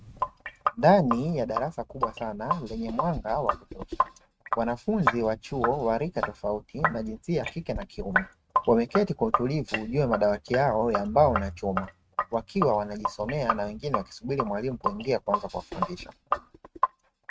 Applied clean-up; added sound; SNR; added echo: neural mask model RNNoise.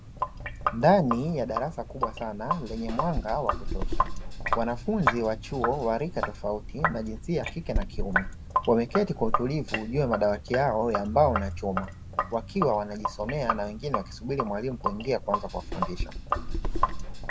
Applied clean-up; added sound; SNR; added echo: none; Sink (filling or washing); 2 dB; none.